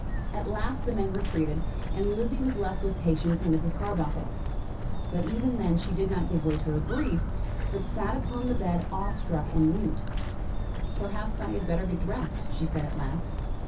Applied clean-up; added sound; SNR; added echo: none; Walk, footsteps; -1 dB; reverberation time 0.3 s.